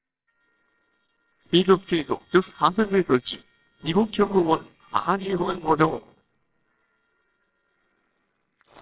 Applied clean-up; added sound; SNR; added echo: neural separator model SepFormer WHAMR!.